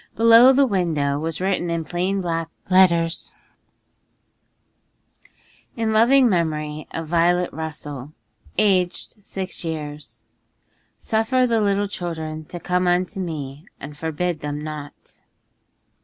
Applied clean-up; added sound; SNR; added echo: none; none; none; none.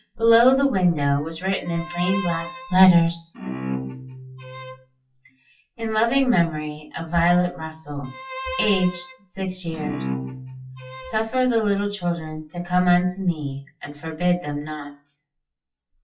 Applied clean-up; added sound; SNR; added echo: classical method WPE with log-MMSE.